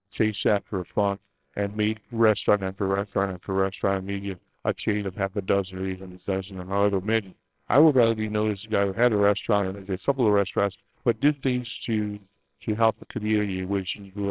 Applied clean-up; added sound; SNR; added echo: neural separator model SepFormer WHAMR!.